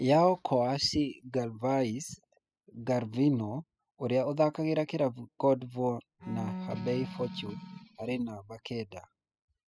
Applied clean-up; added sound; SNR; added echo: classical method spectral subtraction.